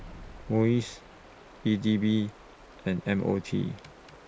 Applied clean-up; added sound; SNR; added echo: none; Stream + Explosion; 19 dB; none.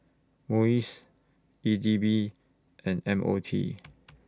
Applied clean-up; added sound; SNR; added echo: none; none; none; none.